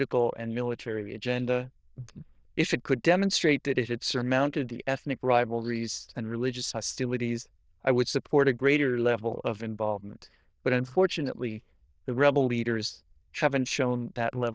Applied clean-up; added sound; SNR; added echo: neural diffusion model UNIVERSE++.